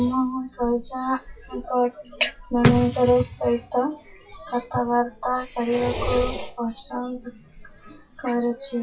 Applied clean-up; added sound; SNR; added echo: classical method WPE with log-MMSE.